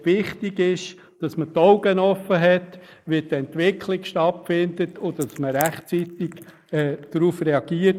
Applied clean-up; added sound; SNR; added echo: neural mask model Resemble Enhance denoiser.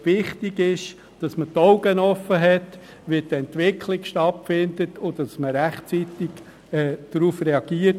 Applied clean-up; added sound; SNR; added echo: none; none; none; none.